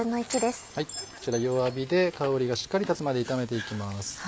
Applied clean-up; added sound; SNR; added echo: none; Door / Chime; 14 dB; none.